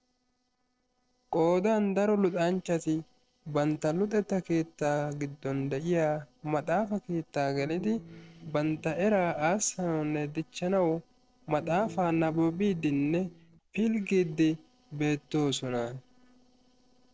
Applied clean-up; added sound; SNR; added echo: neural separator model SepFormer DNS4.